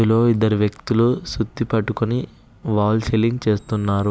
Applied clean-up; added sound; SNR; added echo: none; none; none; none.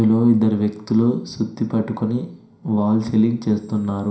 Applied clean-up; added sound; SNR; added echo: none; none; none; reverberation time 0.5 s.